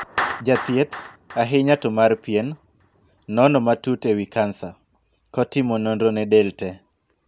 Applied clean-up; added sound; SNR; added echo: none; Clapping; 15 dB; none.